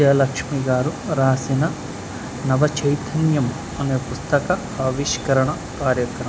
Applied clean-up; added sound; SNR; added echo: none; Fire; 18 dB; none.